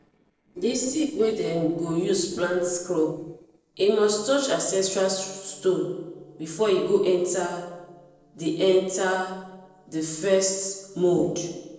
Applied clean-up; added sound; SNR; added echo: neural separator model SepFormer DNS4.